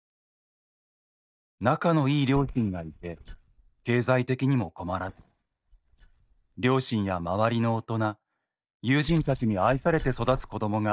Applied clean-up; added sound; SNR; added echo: neural mask model DeepFilterNet 3.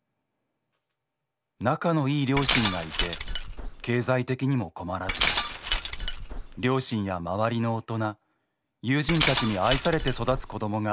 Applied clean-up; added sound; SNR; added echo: none; Glass; 2 dB; none.